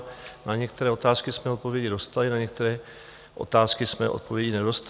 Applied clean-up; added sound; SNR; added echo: none; none; none; none.